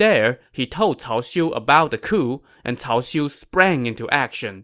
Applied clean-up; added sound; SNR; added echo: none; none; none; none.